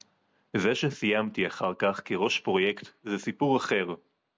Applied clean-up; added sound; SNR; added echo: none; none; none; none.